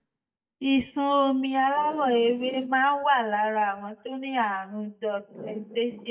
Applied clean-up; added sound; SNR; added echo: neural mask model DeepFilterNet 3.